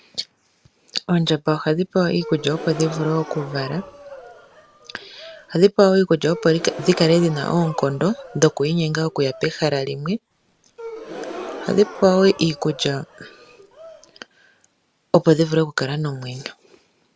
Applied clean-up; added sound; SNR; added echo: none; Gasp; 15 dB; none.